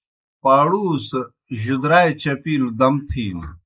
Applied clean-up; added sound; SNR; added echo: neural mask model Resemble Enhance denoiser.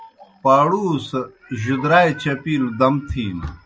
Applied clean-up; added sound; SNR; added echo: none; none; none; none.